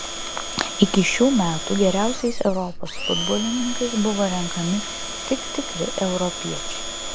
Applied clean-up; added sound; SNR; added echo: none; Domestic sounds, home sounds + Chewing, mastication; 5 dB; none.